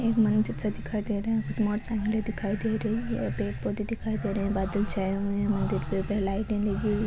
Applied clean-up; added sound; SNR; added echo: none; none; none; none.